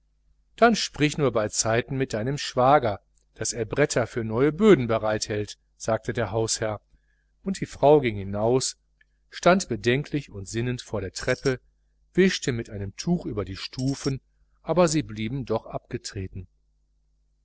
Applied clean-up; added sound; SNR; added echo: neural separator model SepFormer DNS4.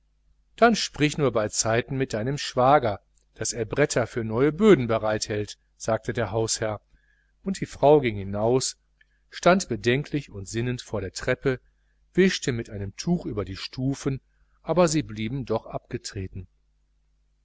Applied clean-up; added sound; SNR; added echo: none; none; none; none.